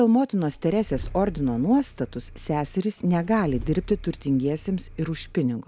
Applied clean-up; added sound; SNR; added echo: none; Engine starting / Car; 15 dB; none.